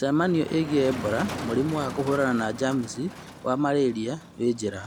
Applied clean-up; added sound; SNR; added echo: none; Motor vehicle (road); 12 dB; none.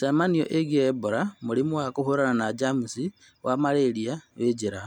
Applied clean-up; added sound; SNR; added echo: none; none; none; none.